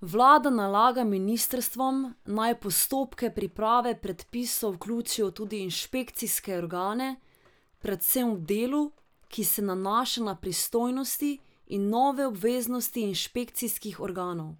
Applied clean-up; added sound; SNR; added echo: none; none; none; none.